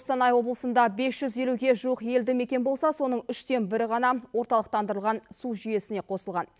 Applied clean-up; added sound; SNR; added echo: none; none; none; none.